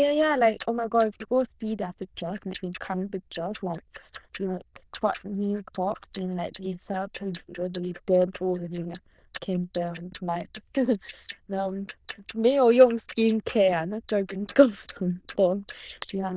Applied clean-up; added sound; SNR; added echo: neural diffusion model UNIVERSE++.